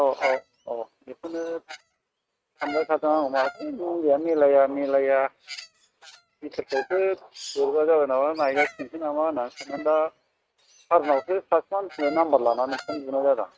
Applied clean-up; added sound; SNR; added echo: neural mask model RNNoise.